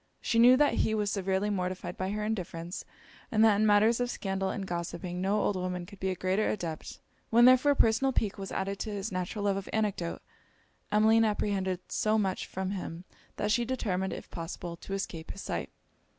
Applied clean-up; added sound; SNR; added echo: none; none; none; none.